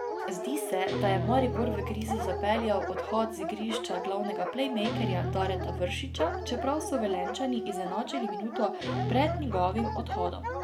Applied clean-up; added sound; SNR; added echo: none; Guitar + Dog; 2 dB; none.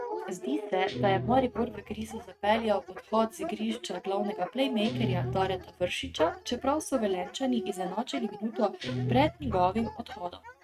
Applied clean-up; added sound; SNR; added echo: neural mask model RNNoise.